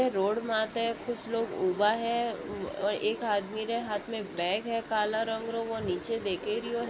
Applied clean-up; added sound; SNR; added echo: none; Subway, metro, underground; 16 dB; none.